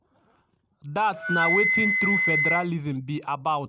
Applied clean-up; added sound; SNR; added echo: none; Wind instrument, woodwind instrument; -1 dB; none.